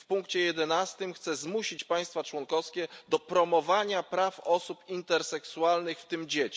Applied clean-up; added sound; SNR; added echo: none; none; none; none.